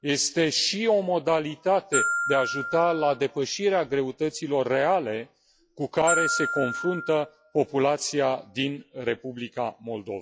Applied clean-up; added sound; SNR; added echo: classical method log-MMSE.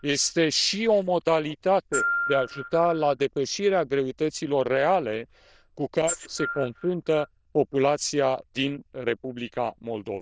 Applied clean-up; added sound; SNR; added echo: neural diffusion model UNIVERSE++.